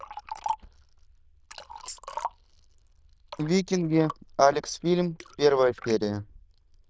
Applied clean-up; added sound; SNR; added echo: neural diffusion model UNIVERSE++.